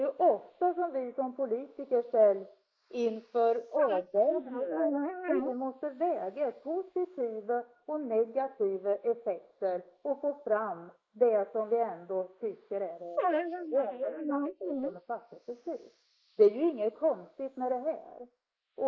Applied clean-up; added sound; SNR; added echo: neural mask model Resemble Enhance denoiser.